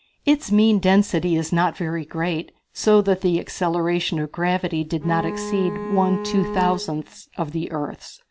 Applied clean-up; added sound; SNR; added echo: none; Bowed string instrument; 7 dB; none.